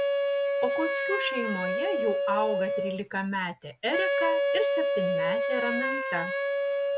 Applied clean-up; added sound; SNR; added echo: none; Wind instrument, woodwind instrument; -5 dB; none.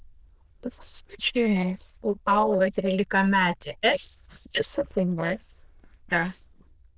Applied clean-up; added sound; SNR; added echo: neural diffusion model UNIVERSE++.